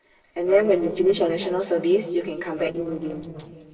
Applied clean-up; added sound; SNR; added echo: neural separator model SepFormer DNS4.